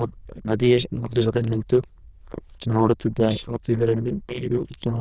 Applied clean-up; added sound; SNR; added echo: neural diffusion model UNIVERSE++.